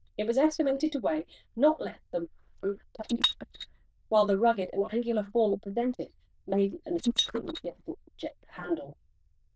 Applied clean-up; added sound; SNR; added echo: neural diffusion model UNIVERSE++.